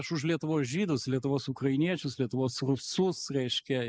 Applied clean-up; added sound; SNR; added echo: neural mask model Resemble Enhance denoiser.